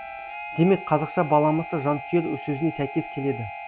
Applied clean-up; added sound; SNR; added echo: none; Harmonica; 12 dB; none.